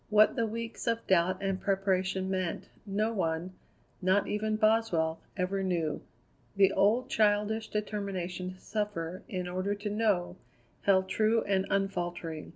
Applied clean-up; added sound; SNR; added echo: none; none; none; none.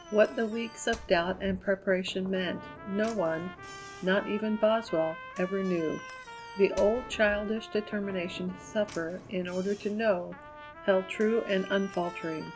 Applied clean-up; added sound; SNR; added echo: none; Knock / Slam + Trumpet; 15 dB; none.